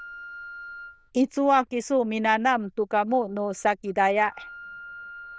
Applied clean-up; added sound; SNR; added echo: neural diffusion model UNIVERSE++.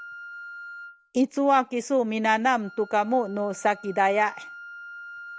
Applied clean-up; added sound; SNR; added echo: none; Wind instrument, woodwind instrument; 18 dB; none.